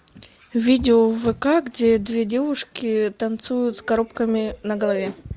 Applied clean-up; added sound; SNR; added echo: none; none; none; none.